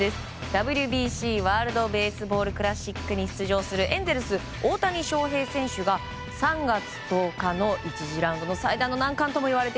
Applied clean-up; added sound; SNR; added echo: none; none; none; none.